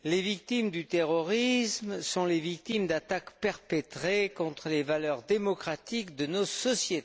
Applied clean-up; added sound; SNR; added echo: none; none; none; none.